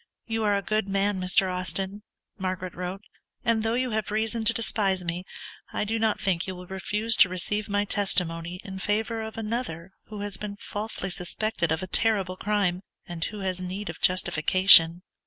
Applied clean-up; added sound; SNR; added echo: none; none; none; none.